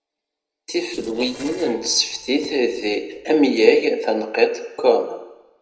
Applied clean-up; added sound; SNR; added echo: neural separator model SepFormer DNS4.